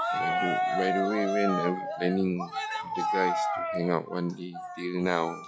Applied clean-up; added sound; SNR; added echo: classical method log-MMSE.